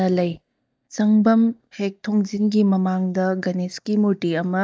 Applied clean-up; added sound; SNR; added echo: neural mask model DeepFilterNet 3.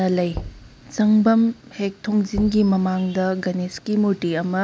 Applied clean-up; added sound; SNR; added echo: none; Knock; 18 dB; none.